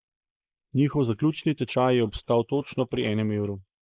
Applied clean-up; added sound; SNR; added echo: neural mask model Resemble Enhance denoiser.